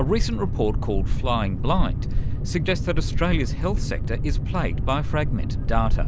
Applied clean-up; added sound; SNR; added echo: none; Boat, Water vehicle; -4 dB; none.